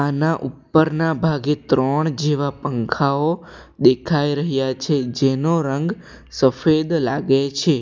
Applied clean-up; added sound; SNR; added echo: none; none; none; none.